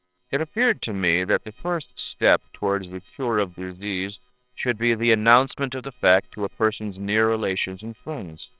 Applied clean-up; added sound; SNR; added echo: neural separator model SepFormer WHAMR!.